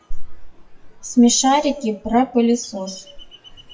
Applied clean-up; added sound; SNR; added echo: classical method WPE with log-MMSE.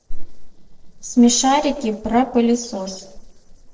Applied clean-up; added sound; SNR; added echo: neural separator model SepFormer DNS4.